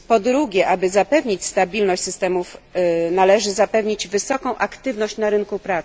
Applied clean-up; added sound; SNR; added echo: none; none; none; none.